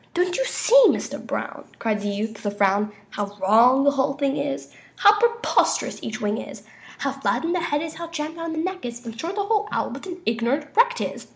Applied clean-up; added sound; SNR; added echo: none; none; none; none.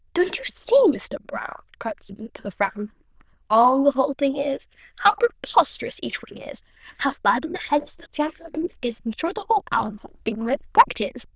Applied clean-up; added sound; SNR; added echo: neural diffusion model UNIVERSE++.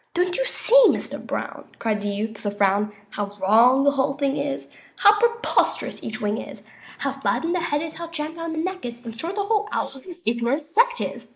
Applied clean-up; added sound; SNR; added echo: neural mask model Resemble Enhance denoiser.